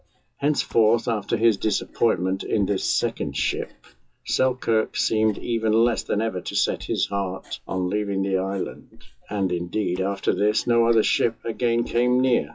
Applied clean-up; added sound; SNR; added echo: classical method WPE with log-MMSE.